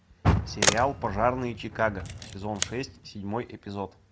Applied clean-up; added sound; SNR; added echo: none; Camera + Car; 0 dB; none.